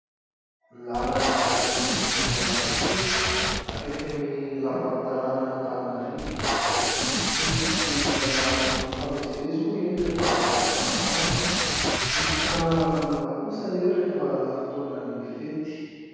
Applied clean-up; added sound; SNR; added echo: none; Packing tape, duct tape; -3 dB; reverberation time 2.2 s.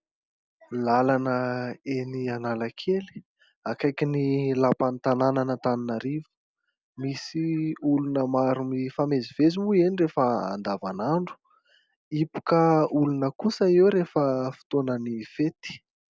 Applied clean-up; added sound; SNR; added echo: none; none; none; none.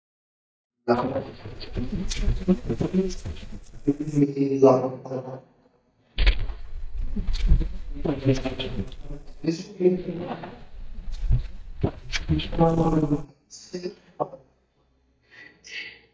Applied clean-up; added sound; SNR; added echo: neural mask model DeepFilterNet 3.